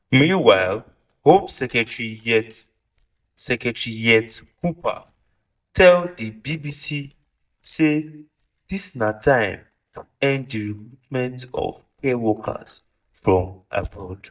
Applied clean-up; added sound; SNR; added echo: neural mask model DeepFilterNet 3.